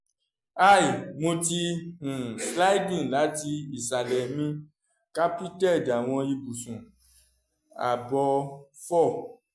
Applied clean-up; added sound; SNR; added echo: none; none; none; none.